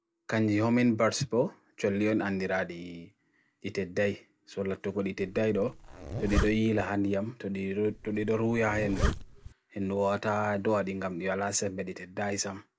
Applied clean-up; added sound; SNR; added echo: none; Zipper (clothing); 5 dB; none.